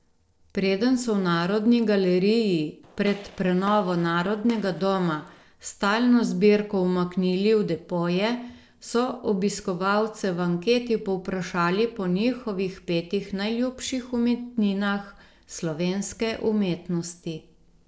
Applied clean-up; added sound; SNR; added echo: neural separator model SepFormer DNS4.